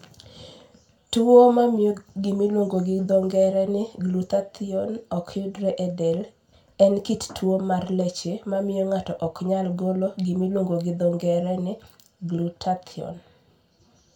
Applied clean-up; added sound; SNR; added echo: none; none; none; reverberation time 0.2 s.